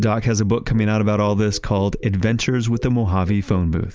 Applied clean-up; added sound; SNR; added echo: none; none; none; none.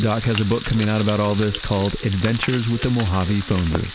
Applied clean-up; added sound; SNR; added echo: none; Frying (food); 3 dB; none.